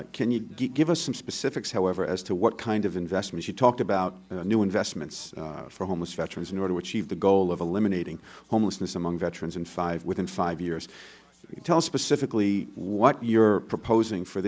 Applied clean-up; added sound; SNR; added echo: none; none; none; none.